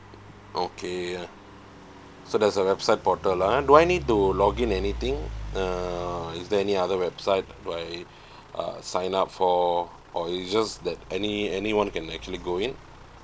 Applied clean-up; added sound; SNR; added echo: none; Idling / Truck; 14 dB; none.